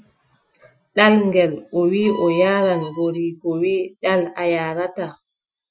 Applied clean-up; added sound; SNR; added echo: classical method Wiener filter.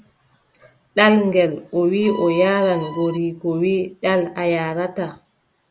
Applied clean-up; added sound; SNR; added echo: none; Bowed string instrument; 13 dB; none.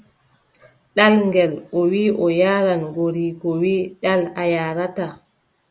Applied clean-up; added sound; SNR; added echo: none; none; none; none.